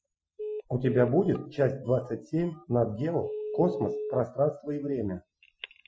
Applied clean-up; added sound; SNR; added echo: classical method Wiener filter.